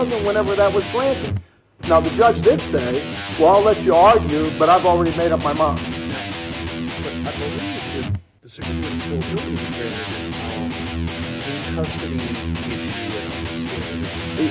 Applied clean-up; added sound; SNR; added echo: none; Electric guitar; 6 dB; none.